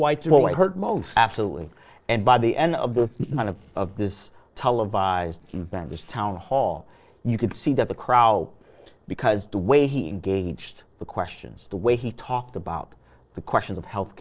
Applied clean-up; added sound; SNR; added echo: neural separator model SepFormer DNS4.